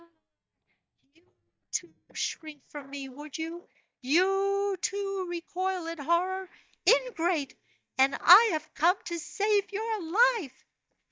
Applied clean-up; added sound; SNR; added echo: neural mask model DeepFilterNet 3.